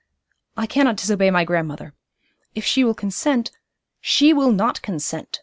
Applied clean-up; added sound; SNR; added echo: none; none; none; none.